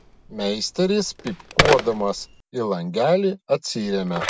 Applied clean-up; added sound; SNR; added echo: none; Telephone; 5 dB; none.